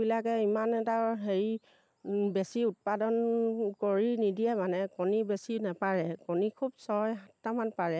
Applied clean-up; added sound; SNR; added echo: none; none; none; none.